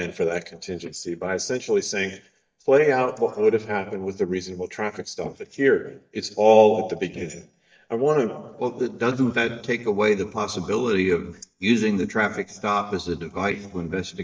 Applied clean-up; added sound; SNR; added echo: neural mask model DeepFilterNet 3.